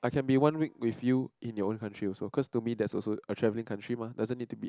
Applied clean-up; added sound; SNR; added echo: none; none; none; none.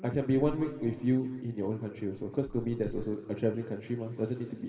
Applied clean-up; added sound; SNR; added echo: none; Respiratory sounds; 16 dB; reverberation time 2.0 s.